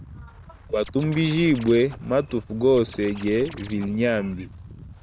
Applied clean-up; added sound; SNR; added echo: none; Scratching (performance technique) + Wind; 18 dB; none.